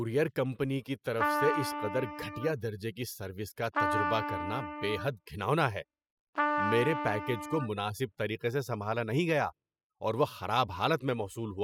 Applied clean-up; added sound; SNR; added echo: classical method spectral subtraction.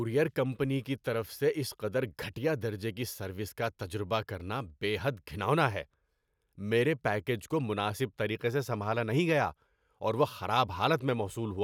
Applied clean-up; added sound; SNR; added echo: none; none; none; none.